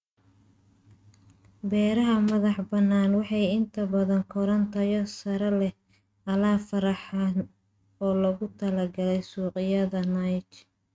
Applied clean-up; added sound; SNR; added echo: neural mask model RNNoise.